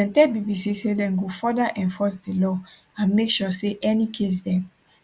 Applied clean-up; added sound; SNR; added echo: none; none; none; none.